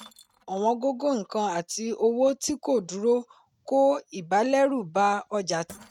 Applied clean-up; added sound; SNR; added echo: neural mask model RNNoise.